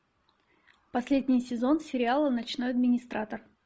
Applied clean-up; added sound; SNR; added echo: none; none; none; none.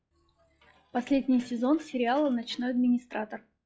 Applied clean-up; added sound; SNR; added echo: classical method log-MMSE.